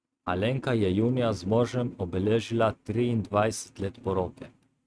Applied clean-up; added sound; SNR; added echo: neural mask model RNNoise.